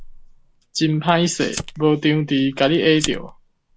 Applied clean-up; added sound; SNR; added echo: none; Fire; 15 dB; none.